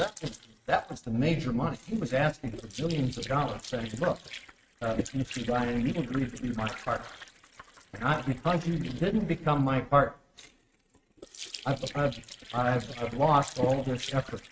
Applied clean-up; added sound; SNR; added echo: neural mask model RNNoise.